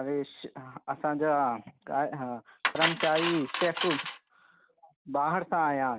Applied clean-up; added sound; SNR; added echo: none; Cutlery, silverware; 4 dB; none.